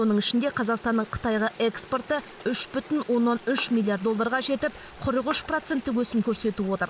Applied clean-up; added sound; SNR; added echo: none; Stream + Bowed string instrument; 18 dB; none.